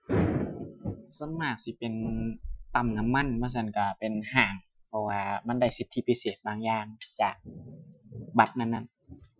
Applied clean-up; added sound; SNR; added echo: classical method Wiener filter.